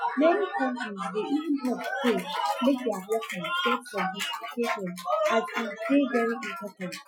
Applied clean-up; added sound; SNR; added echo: classical method Wiener filter.